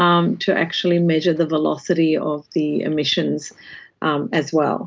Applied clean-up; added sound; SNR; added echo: none; none; none; none.